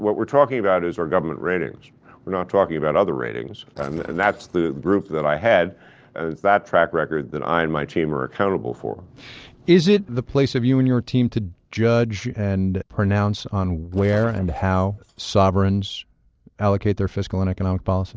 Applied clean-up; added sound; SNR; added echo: neural separator model SepFormer DNS4.